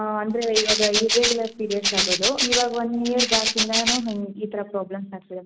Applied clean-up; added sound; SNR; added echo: none; Rattle (instrument); -1 dB; none.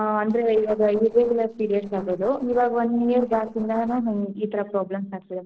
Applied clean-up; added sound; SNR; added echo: neural separator model SepFormer DNS4.